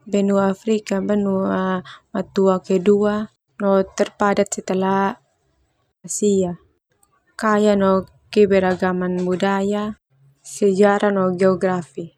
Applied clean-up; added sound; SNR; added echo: none; none; none; none.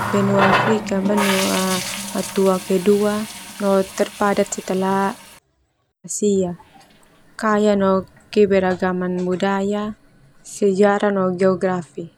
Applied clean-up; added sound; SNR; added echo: none; Water tap, faucet; 9 dB; none.